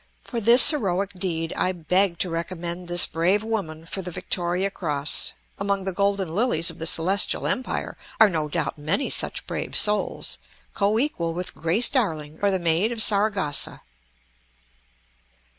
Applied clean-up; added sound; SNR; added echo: none; none; none; none.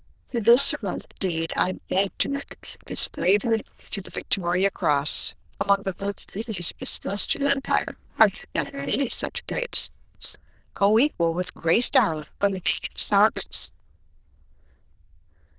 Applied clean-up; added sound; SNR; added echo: neural diffusion model UNIVERSE++.